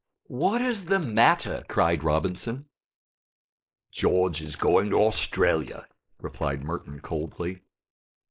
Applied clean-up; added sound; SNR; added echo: neural mask model Resemble Enhance denoiser.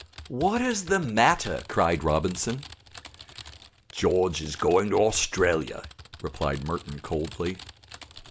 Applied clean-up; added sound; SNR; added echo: none; Typing; 18 dB; none.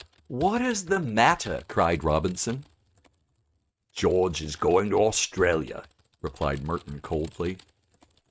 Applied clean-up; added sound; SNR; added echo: neural mask model RNNoise.